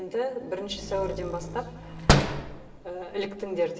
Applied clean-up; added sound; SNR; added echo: none; Slam; -3 dB; reverberation time 1.3 s.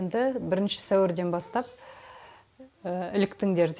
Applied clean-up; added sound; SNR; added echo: none; none; none; none.